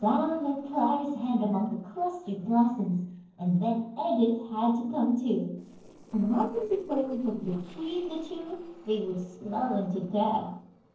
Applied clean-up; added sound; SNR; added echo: neural separator model SepFormer DNS4.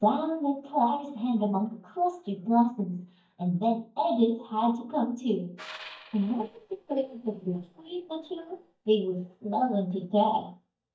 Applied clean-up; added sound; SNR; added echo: neural mask model DeepFilterNet 3.